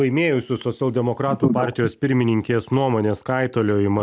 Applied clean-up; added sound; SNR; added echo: none; none; none; none.